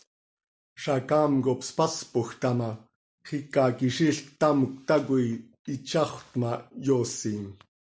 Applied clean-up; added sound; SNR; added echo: none; none; none; none.